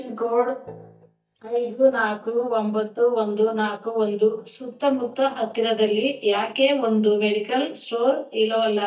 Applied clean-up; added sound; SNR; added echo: neural mask model DeepFilterNet 3.